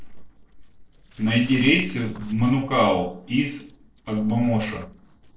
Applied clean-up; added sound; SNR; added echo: neural separator model SepFormer DNS4.